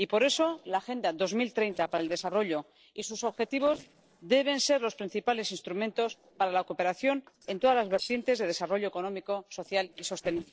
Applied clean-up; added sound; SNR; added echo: neural separator model SepFormer DNS4.